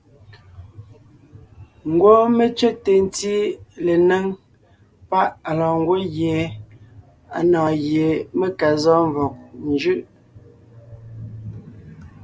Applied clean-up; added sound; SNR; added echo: none; none; none; none.